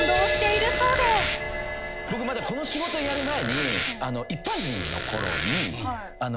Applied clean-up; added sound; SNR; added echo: none; Squeak + Crash cymbal; -2 dB; none.